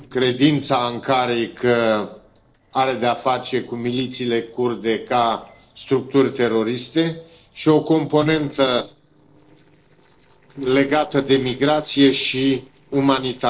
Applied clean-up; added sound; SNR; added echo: neural separator model SepFormer DNS4.